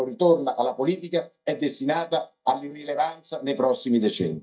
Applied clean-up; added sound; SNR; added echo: neural mask model DeepFilterNet 3.